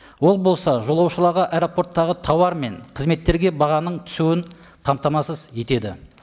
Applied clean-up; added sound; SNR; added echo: none; none; none; none.